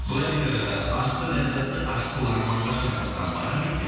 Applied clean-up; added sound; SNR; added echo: none; Bass drum; 18 dB; reverberation time 2.1 s.